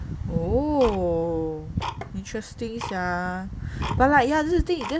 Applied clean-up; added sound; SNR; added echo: none; Tick-tock; 12 dB; none.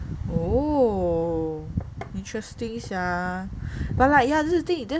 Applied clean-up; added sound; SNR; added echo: none; none; none; none.